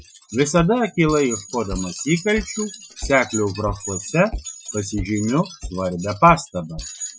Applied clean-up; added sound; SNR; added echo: classical method Wiener filter.